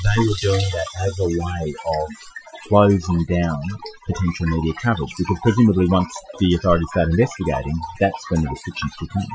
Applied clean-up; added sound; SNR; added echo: classical method Wiener filter.